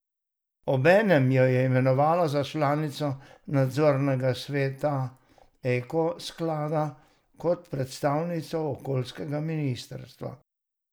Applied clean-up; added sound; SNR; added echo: none; none; none; none.